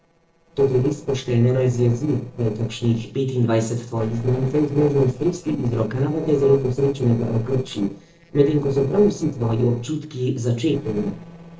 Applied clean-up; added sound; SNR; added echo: neural separator model SepFormer DNS4.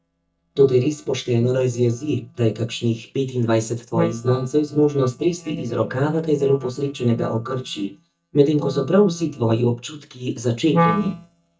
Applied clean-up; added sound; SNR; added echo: neural mask model DeepFilterNet 3.